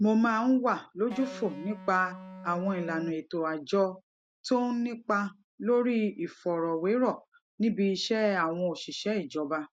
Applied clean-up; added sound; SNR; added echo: none; Electric guitar; 14 dB; none.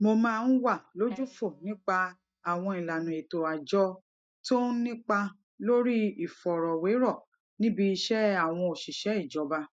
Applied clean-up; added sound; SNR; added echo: neural mask model DeepFilterNet 3.